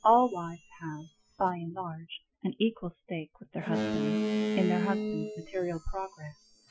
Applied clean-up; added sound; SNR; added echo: classical method Wiener filter.